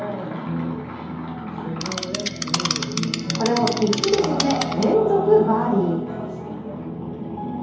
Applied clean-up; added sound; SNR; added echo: none; Insect; 6 dB; reverberation time 0.8 s.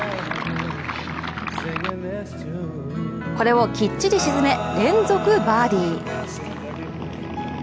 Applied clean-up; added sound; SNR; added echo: none; none; none; none.